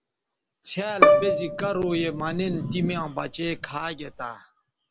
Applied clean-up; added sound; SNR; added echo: none; Bowed string instrument; -4 dB; none.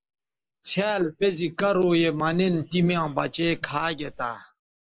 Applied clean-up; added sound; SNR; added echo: neural mask model Resemble Enhance denoiser.